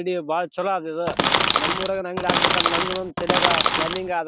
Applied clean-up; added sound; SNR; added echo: none; Crackle; -5 dB; none.